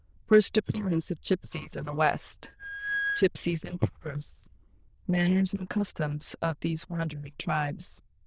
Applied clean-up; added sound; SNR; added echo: neural diffusion model UNIVERSE++.